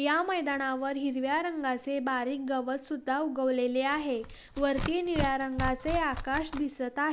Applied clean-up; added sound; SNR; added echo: none; Tearing; 8 dB; none.